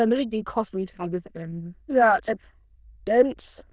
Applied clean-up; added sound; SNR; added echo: neural diffusion model UNIVERSE++.